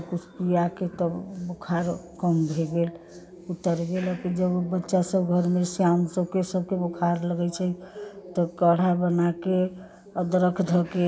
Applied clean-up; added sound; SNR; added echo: none; none; none; none.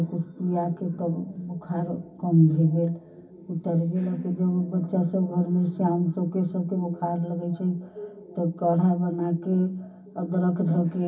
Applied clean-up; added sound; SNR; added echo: none; none; none; reverberation time 0.4 s.